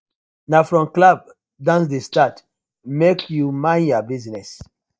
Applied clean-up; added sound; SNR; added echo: neural mask model DeepFilterNet 3.